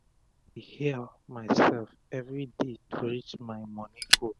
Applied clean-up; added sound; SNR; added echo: none; Fire; 4 dB; none.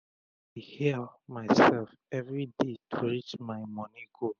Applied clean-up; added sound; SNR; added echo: none; none; none; none.